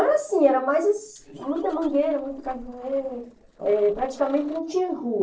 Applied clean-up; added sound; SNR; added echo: neural separator model SepFormer DNS4.